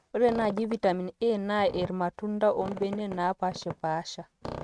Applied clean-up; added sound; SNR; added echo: neural mask model RNNoise.